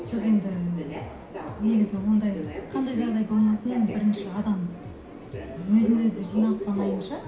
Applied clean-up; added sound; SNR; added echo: none; Subway, metro, underground; 11 dB; reverberation time 0.5 s.